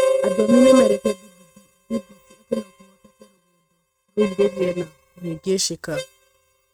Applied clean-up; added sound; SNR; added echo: neural mask model RNNoise.